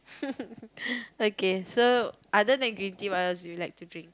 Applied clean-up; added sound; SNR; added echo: none; none; none; none.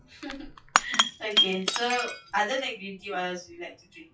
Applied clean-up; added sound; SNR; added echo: classical method WPE with log-MMSE.